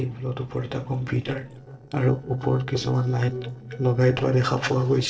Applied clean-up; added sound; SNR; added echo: neural separator model SepFormer DNS4.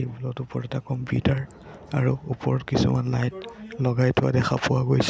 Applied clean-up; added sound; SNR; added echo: none; none; none; none.